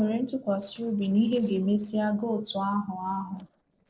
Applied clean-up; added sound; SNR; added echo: neural separator model SepFormer DNS4.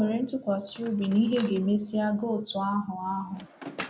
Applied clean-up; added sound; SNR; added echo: none; Drawer open or close; 18 dB; none.